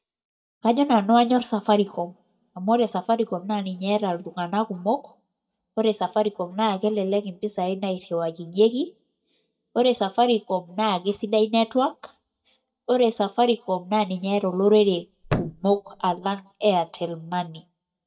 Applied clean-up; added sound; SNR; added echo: neural mask model DeepFilterNet 3.